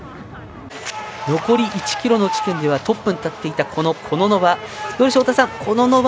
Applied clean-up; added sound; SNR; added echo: none; none; none; none.